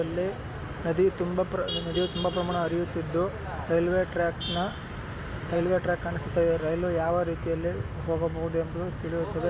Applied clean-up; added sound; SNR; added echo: none; none; none; none.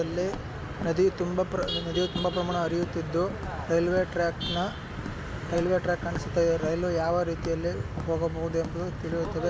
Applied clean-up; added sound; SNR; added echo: none; Walk, footsteps; 15 dB; none.